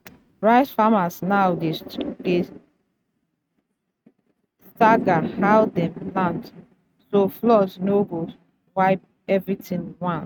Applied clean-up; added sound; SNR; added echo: neural mask model RNNoise.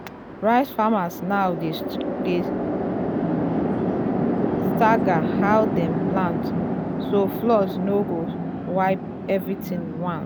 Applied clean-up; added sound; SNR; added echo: none; Chatter / Traffic noise, roadway noise / Train; 0 dB; none.